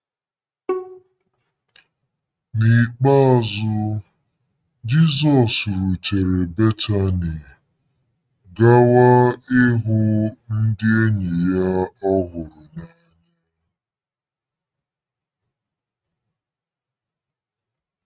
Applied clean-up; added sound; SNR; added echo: neural mask model RNNoise.